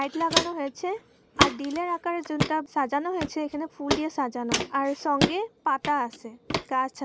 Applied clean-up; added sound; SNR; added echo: none; Walk, footsteps; 2 dB; none.